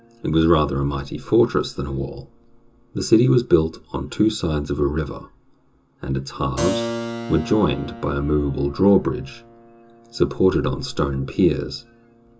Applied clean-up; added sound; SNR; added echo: none; Keyboard (musical); 14 dB; reverberation time 0.2 s.